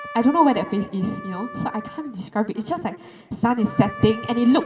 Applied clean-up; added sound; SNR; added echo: none; Trumpet; 16 dB; reverberation time 1.9 s.